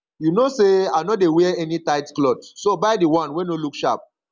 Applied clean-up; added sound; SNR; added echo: none; none; none; none.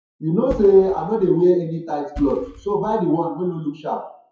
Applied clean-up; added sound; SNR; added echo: classical method WPE with log-MMSE.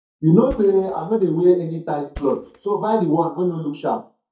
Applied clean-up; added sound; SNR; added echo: neural mask model DeepFilterNet 3.